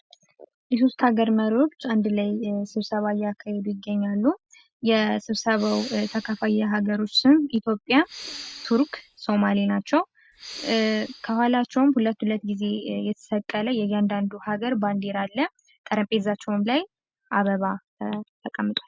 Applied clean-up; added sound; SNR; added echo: none; Respiratory sounds; 16 dB; none.